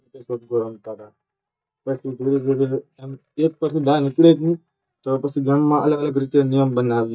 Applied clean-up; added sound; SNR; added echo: neural mask model DeepFilterNet 3.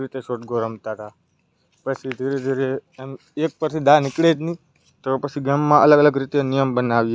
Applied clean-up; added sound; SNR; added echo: none; none; none; none.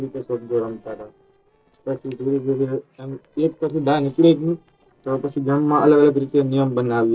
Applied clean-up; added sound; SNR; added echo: neural separator model SepFormer DNS4.